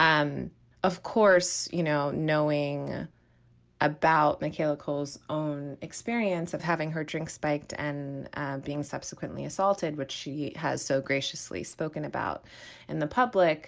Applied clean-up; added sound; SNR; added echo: none; none; none; none.